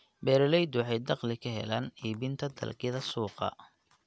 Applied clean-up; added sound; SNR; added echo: none; none; none; none.